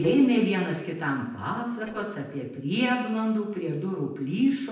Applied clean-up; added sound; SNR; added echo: neural separator model SepFormer DNS4.